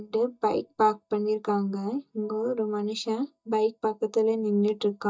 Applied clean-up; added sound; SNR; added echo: neural mask model DeepFilterNet 3.